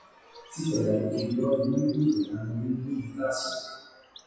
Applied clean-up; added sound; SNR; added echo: classical method WPE with log-MMSE.